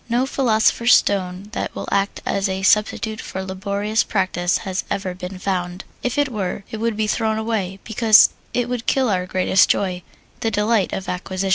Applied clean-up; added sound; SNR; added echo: none; none; none; none.